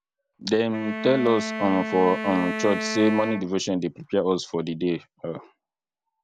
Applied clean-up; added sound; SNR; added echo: none; Wind instrument, woodwind instrument; 7 dB; none.